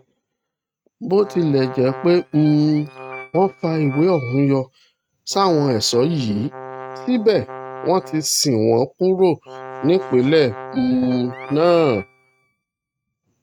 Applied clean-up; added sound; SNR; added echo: neural mask model RNNoise.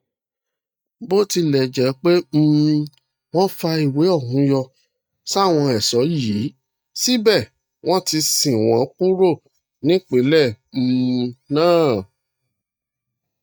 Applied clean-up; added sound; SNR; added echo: neural mask model DeepFilterNet 3.